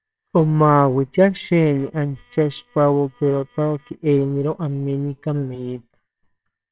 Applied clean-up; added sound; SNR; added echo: neural separator model SepFormer WHAMR!.